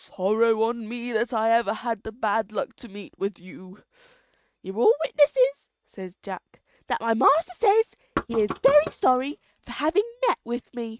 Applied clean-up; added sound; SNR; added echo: neural mask model RNNoise.